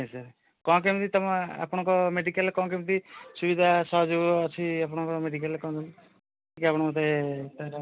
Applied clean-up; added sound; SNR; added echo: none; none; none; none.